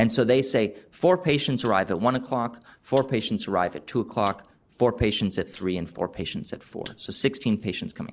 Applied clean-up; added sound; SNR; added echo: none; Rattle (instrument); 20 dB; none.